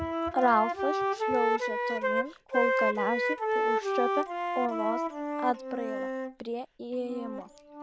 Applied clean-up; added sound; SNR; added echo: none; Wind instrument, woodwind instrument; -2 dB; none.